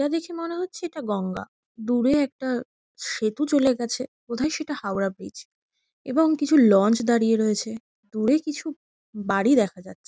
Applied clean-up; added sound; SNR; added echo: none; none; none; none.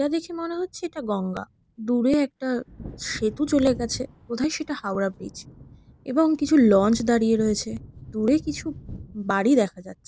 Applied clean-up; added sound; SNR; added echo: none; Thunder / Wind; 19 dB; none.